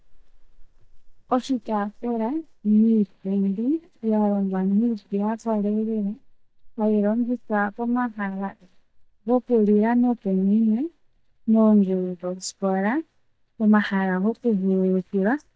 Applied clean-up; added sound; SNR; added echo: neural mask model DeepFilterNet 3.